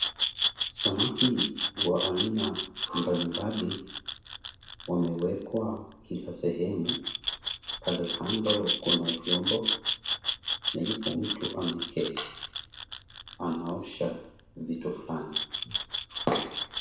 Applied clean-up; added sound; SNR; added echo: none; Glass; 1 dB; reverberation time 0.6 s.